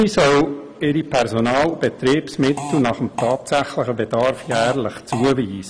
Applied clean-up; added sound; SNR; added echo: none; Fart; 12 dB; none.